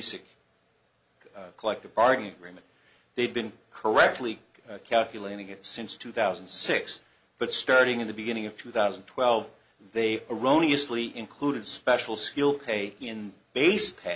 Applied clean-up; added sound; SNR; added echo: none; none; none; none.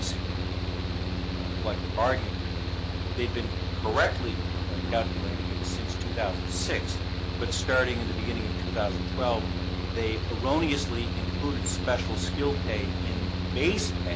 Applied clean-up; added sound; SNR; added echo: none; Mechanical fan; -2 dB; none.